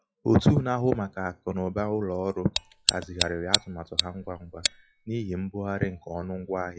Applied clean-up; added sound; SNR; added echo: classical method WPE with log-MMSE.